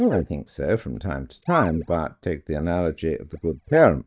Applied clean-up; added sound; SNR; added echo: neural mask model DeepFilterNet 3.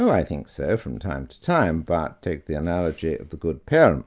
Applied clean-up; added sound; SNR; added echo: none; none; none; none.